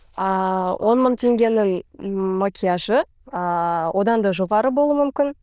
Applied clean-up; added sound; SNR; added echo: neural diffusion model UNIVERSE++.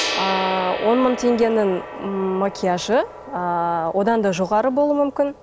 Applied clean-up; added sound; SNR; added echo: none; Gong; 11 dB; none.